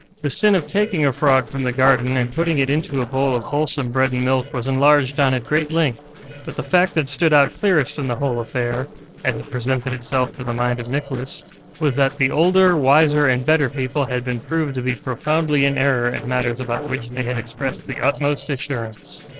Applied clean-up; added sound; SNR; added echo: neural separator model SepFormer DNS4.